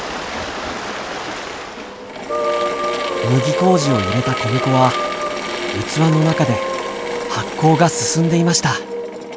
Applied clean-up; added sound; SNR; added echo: none; Drill / Mechanisms; 10 dB; none.